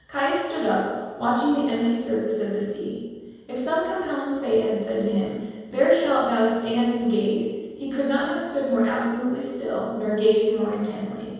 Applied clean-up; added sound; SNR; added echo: none; none; none; reverberation time 1.2 s.